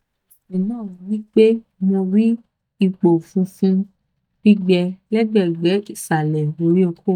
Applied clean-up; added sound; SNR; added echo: neural mask model DeepFilterNet 3.